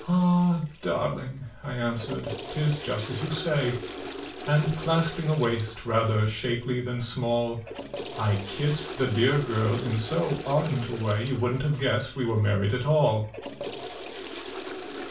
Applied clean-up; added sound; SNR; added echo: none; Toilet flush / Water; 11 dB; reverberation time 0.3 s.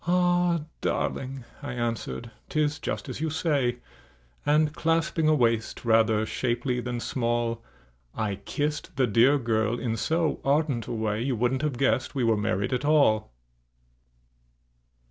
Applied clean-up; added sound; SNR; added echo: none; none; none; none.